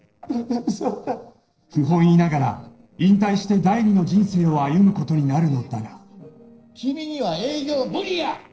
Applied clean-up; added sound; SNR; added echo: neural separator model SepFormer DNS4.